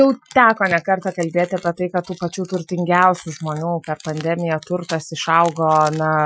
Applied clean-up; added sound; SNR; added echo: classical method Wiener filter.